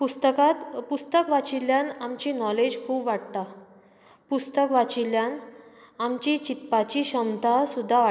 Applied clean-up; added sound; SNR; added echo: none; none; none; none.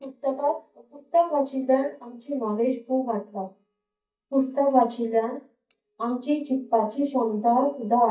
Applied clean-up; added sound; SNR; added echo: neural mask model DeepFilterNet 3.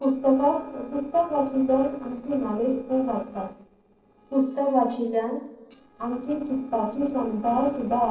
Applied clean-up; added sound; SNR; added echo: neural separator model SepFormer DNS4.